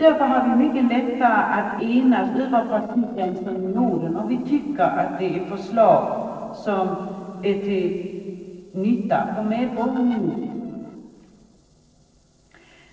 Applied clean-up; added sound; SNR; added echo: neural separator model SepFormer DNS4.